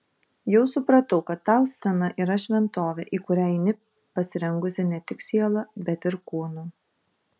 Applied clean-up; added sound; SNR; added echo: none; none; none; none.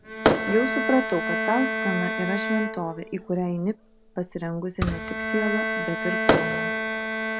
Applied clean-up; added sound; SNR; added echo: none; Bowed string instrument + Fireworks; -1 dB; none.